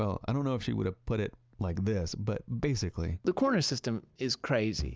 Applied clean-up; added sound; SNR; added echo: none; none; none; none.